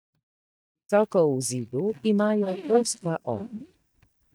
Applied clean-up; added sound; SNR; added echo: neural mask model DeepFilterNet 3.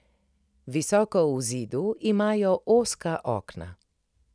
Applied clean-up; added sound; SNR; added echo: none; none; none; none.